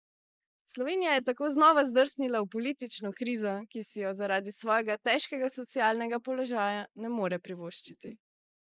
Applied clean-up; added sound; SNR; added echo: neural mask model Resemble Enhance denoiser.